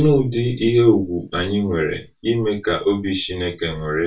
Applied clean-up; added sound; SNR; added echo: none; none; none; reverberation time 0.1 s.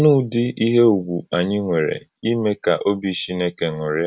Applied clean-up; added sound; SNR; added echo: none; none; none; none.